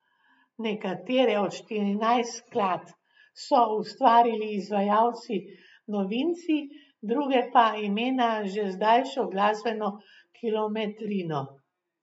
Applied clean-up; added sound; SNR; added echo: none; none; none; none.